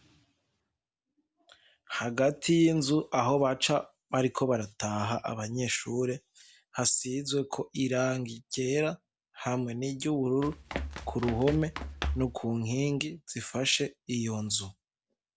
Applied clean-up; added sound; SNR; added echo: none; Run; 6 dB; none.